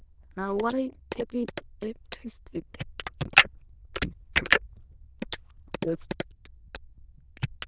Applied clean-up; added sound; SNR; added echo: neural diffusion model UNIVERSE++.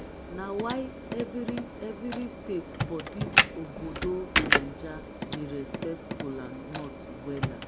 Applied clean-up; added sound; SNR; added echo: none; Computer keyboard; -5 dB; none.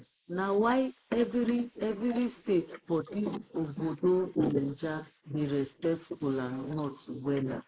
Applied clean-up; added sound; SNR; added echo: neural mask model Resemble Enhance denoiser.